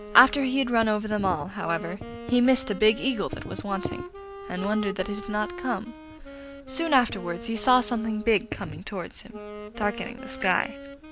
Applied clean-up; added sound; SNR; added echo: none; Wind instrument, woodwind instrument; 14 dB; none.